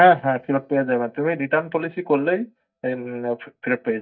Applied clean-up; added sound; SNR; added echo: neural mask model DeepFilterNet 3.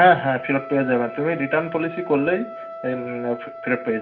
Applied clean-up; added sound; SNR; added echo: none; Trumpet; 14 dB; reverberation time 0.4 s.